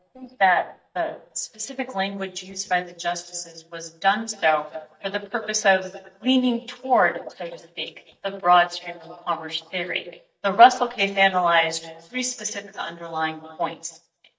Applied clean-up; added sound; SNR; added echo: neural mask model DeepFilterNet 3.